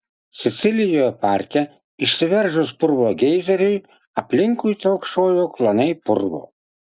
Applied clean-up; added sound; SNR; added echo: none; none; none; none.